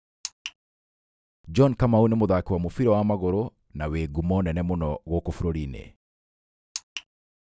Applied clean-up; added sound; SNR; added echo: none; none; none; none.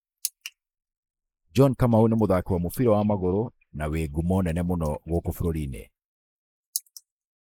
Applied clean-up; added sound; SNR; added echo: neural mask model Resemble Enhance denoiser.